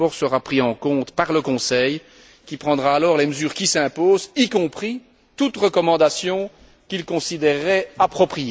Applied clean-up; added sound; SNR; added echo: none; none; none; none.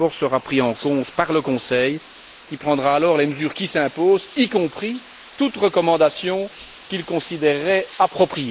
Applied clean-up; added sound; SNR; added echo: neural mask model Resemble Enhance denoiser.